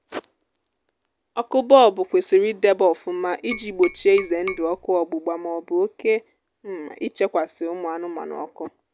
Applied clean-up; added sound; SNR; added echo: none; Tap; 11 dB; none.